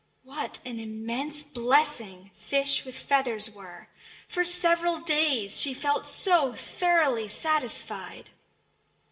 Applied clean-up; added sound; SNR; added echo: none; none; none; reverberation time 0.7 s.